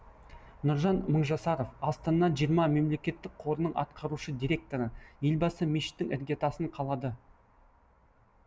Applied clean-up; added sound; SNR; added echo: none; none; none; none.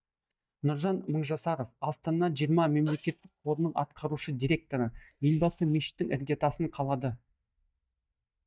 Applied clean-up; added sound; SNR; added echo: neural mask model DeepFilterNet 3.